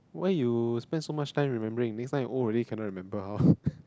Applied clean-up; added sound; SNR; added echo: none; none; none; none.